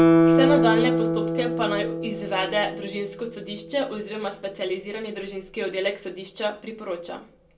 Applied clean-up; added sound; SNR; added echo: none; Guitar; -3 dB; reverberation time 0.2 s.